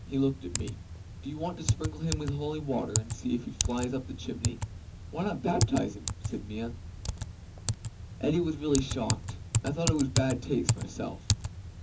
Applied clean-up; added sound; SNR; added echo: none; Typing; 1 dB; reverberation time 0.3 s.